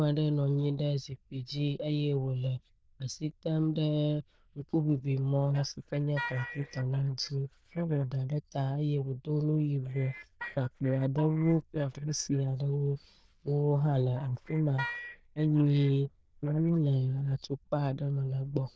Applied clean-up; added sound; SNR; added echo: neural diffusion model UNIVERSE++.